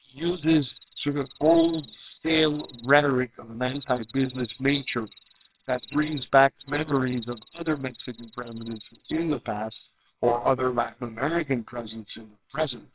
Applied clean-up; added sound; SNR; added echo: neural separator model SepFormer WHAMR!.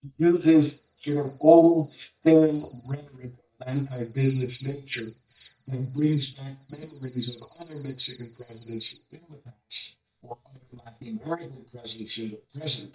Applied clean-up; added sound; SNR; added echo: neural mask model DeepFilterNet 3.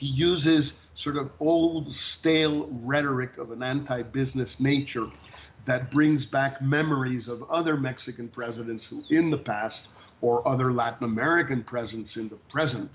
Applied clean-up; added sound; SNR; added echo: none; none; none; none.